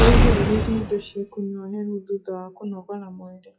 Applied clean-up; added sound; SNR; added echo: classical method WPE with log-MMSE.